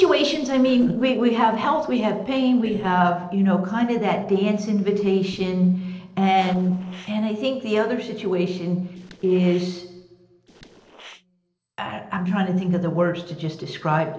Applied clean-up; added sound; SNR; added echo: neural separator model SepFormer DNS4.